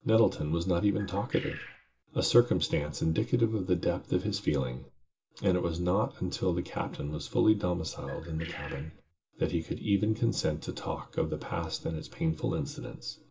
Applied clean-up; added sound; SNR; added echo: none; Bird; 16 dB; reverberation time 0.2 s.